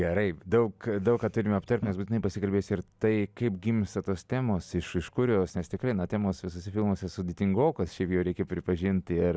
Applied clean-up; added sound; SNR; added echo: none; none; none; none.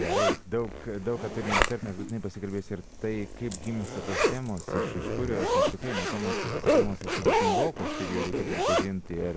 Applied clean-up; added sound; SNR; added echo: none; Zipper (clothing); -4 dB; none.